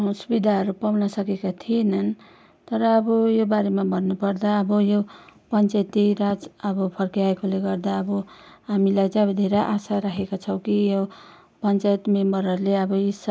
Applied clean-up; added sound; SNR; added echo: none; none; none; none.